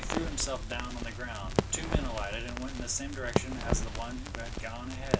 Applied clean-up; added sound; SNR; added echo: none; Crackle; -4 dB; reverberation time 0.2 s.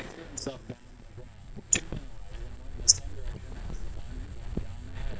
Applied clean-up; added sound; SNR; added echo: neural mask model DeepFilterNet 3.